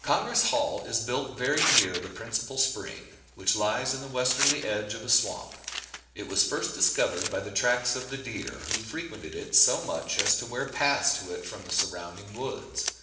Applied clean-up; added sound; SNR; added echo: none; Tearing; 6 dB; reverberation time 0.8 s.